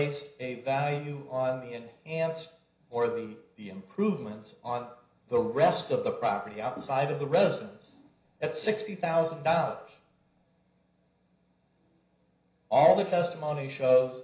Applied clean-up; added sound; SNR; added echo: none; none; none; reverberation time 0.5 s.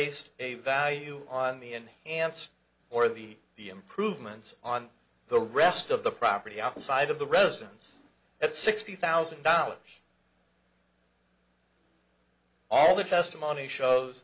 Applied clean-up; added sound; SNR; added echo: none; none; none; none.